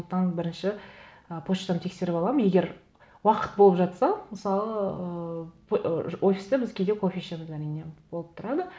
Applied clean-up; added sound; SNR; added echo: none; none; none; none.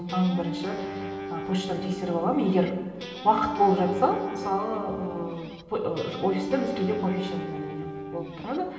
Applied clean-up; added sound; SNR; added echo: none; Guitar; 9 dB; reverberation time 2.4 s.